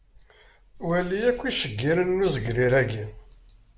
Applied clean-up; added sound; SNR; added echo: none; none; none; none.